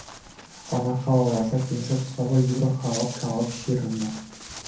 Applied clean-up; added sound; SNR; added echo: none; Walk, footsteps; 15 dB; reverberation time 0.6 s.